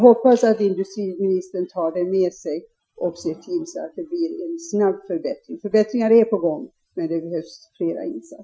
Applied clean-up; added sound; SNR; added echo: classical method Wiener filter.